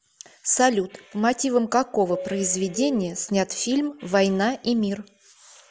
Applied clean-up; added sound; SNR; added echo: none; Doorbell; 14 dB; none.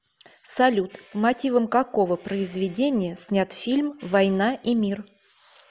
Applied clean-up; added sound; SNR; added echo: none; none; none; none.